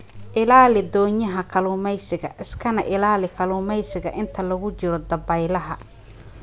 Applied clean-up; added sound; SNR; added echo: none; none; none; none.